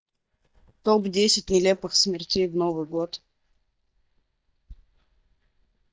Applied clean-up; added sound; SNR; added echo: neural mask model DeepFilterNet 3.